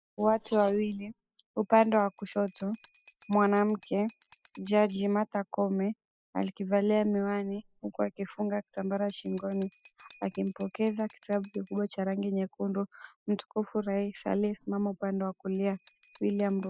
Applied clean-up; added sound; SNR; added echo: classical method spectral subtraction.